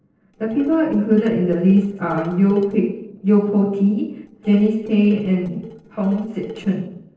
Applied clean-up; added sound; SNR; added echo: neural separator model SepFormer DNS4.